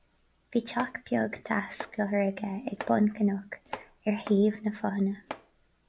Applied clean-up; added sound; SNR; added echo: none; Domestic sounds, home sounds; 17 dB; none.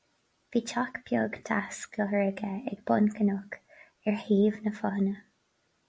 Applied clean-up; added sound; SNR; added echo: none; none; none; none.